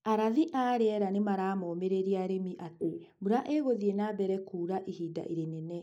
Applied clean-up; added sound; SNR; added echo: neural mask model Resemble Enhance denoiser.